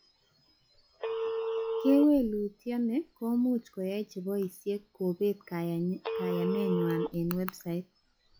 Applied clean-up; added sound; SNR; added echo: classical method log-MMSE.